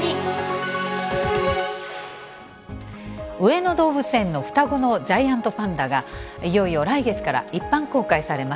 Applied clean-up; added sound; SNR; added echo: none; none; none; none.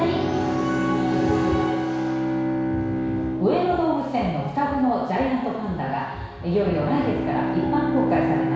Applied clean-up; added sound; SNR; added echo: none; Bowed string instrument; 1 dB; reverberation time 1.1 s.